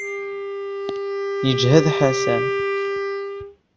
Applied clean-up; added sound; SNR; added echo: none; Wind instrument, woodwind instrument; 1 dB; none.